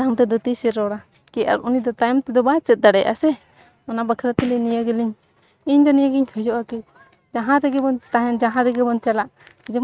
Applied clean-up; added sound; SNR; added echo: neural mask model RNNoise.